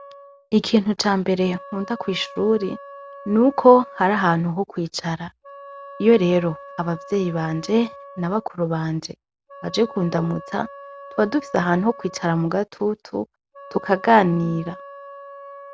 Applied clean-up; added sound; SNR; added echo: none; Wind instrument, woodwind instrument; 19 dB; none.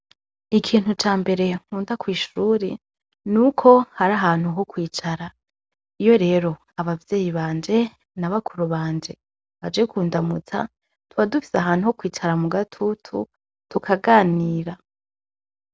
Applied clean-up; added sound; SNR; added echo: none; none; none; none.